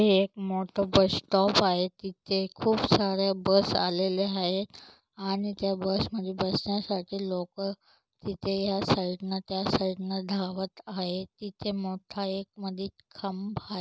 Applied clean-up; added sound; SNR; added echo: none; none; none; none.